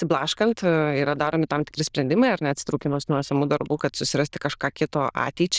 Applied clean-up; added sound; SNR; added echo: neural diffusion model UNIVERSE++.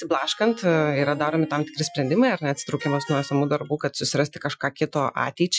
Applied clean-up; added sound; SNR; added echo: classical method Wiener filter.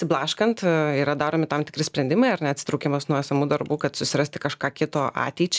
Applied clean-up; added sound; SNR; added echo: none; none; none; none.